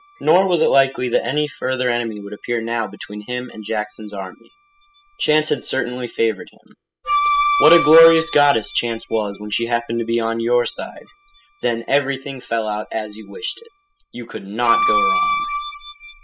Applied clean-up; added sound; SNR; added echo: classical method spectral subtraction.